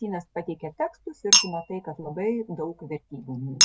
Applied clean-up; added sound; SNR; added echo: none; Chink, clink; -4 dB; none.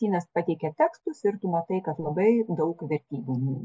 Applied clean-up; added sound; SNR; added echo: none; none; none; none.